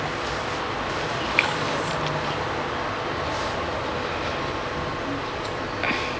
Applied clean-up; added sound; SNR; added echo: none; none; none; none.